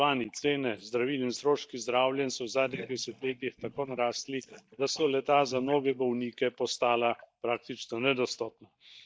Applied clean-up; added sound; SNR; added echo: neural mask model DeepFilterNet 3.